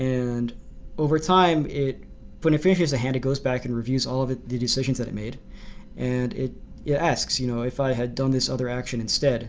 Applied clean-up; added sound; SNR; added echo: none; none; none; none.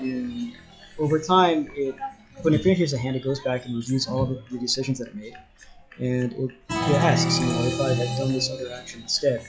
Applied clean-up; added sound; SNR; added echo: classical method log-MMSE.